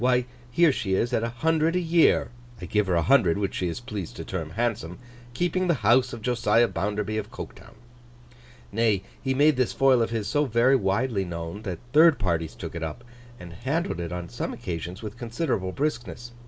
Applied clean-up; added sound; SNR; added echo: none; none; none; none.